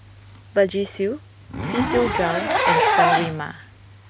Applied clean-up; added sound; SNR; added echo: none; Zipper (clothing); -2 dB; none.